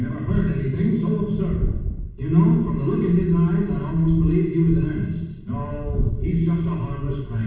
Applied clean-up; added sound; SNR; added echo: none; Wind; 7 dB; reverberation time 1.2 s.